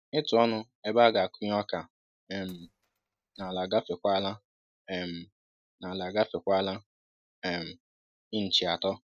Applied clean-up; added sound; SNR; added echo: neural mask model RNNoise.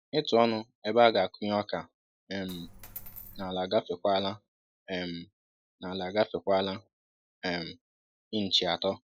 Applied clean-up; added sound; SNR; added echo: classical method log-MMSE.